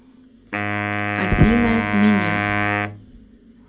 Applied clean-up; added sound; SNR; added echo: none; Wind instrument, woodwind instrument; 1 dB; reverberation time 1.1 s.